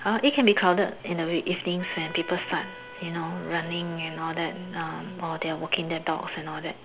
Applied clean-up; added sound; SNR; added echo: none; Trumpet; 19 dB; none.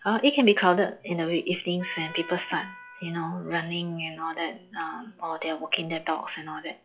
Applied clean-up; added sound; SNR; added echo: classical method log-MMSE.